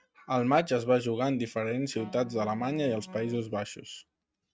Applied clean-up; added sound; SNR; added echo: neural mask model RNNoise.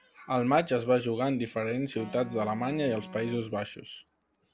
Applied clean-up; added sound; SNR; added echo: none; Wind instrument, woodwind instrument; 17 dB; none.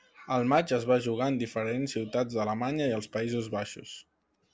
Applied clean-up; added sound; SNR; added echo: none; none; none; none.